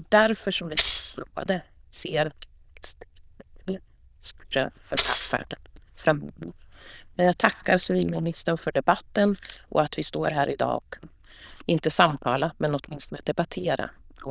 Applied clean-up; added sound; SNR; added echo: neural diffusion model UNIVERSE++.